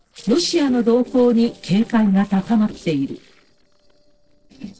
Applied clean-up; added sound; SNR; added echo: neural separator model SepFormer DNS4.